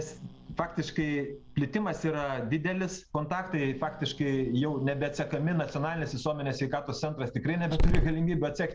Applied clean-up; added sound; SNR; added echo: none; Growling; 5 dB; none.